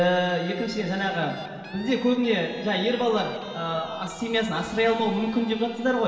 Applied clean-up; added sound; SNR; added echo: none; Guitar; 19 dB; reverberation time 2.7 s.